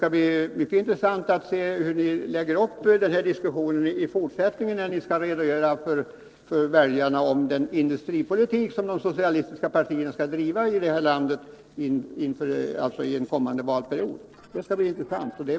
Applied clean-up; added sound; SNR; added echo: neural separator model SepFormer DNS4.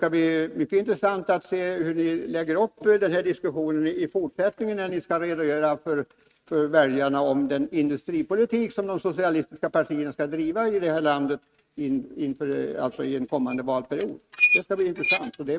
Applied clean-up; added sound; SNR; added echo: neural mask model RNNoise.